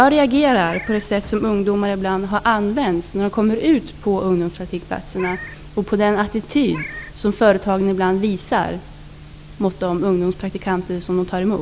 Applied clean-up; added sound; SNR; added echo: none; Meow; 17 dB; none.